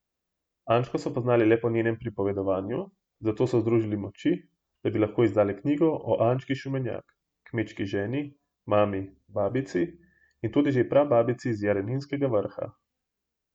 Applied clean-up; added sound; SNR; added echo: none; none; none; none.